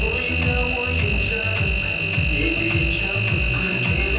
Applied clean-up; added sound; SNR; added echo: none; Engine; 1 dB; reverberation time 0.6 s.